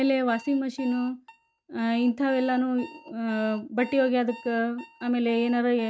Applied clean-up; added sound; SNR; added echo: neural mask model RNNoise.